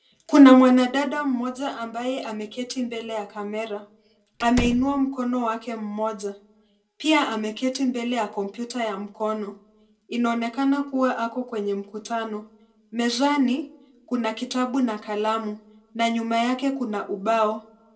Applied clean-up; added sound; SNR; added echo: none; Slam; 7 dB; reverberation time 0.2 s.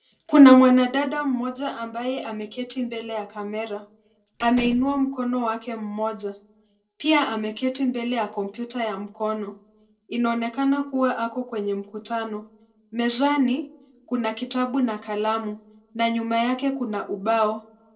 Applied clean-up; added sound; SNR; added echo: neural separator model SepFormer DNS4.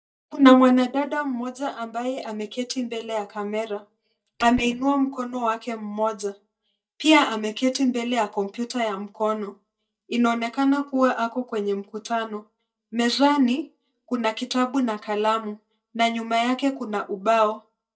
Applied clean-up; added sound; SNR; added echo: neural mask model DeepFilterNet 3.